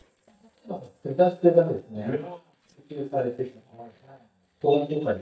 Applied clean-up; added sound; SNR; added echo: neural mask model DeepFilterNet 3.